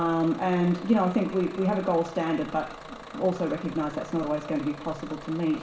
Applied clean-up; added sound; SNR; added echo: none; Bus / Engine; 15 dB; reverberation time 0.8 s.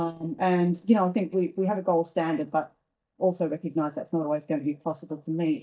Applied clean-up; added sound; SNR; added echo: neural mask model DeepFilterNet 3.